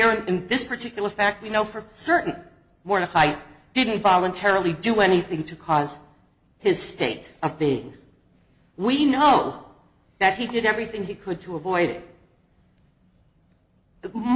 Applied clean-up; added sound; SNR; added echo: none; none; none; none.